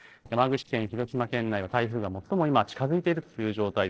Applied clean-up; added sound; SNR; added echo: neural separator model SepFormer DNS4.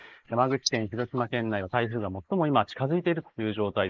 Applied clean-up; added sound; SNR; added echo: neural mask model Resemble Enhance denoiser.